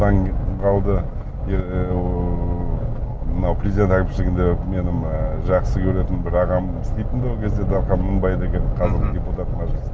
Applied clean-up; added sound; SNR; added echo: none; none; none; none.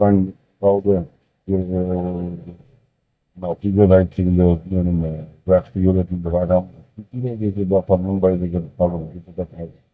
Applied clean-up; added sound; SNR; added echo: neural mask model DeepFilterNet 3.